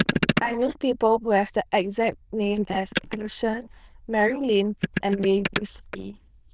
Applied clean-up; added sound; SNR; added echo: neural diffusion model UNIVERSE++.